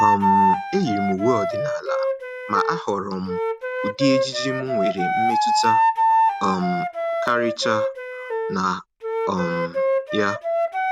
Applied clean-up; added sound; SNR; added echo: none; Wind instrument, woodwind instrument; -3 dB; none.